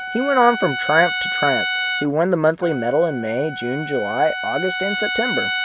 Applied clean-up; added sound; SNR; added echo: none; Trumpet; 5 dB; none.